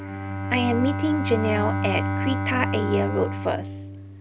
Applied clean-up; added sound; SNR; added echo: none; Bowed string instrument; 1 dB; none.